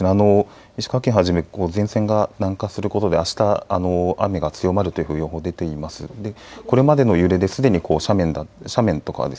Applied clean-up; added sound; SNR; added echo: none; none; none; none.